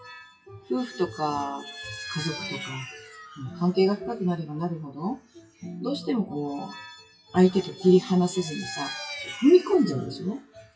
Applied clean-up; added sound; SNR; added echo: classical method WPE with log-MMSE.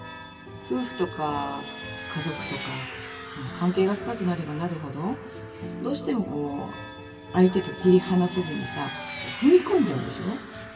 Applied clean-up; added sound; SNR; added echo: none; Vehicle; 13 dB; reverberation time 1.4 s.